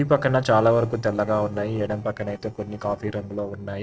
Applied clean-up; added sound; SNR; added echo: neural separator model SepFormer DNS4.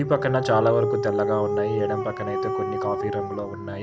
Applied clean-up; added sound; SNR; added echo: none; Dog; 2 dB; none.